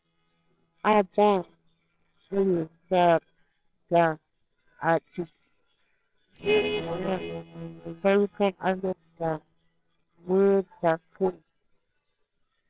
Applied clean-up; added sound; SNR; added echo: neural separator model SepFormer WHAMR!.